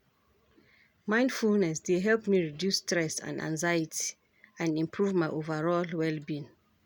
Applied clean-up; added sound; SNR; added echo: none; none; none; none.